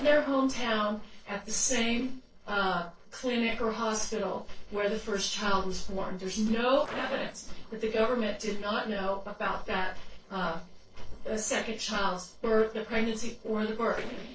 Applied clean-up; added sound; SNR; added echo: neural separator model SepFormer DNS4.